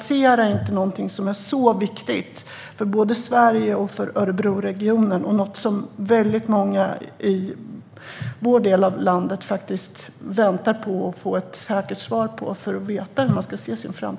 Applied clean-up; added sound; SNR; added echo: none; none; none; none.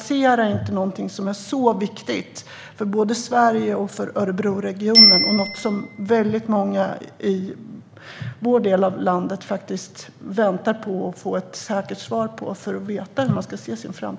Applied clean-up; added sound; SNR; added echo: none; Bicycle bell; 5 dB; none.